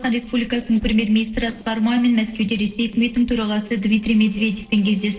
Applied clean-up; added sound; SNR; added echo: neural separator model SepFormer DNS4.